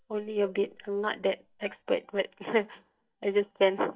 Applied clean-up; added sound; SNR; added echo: neural mask model DeepFilterNet 3.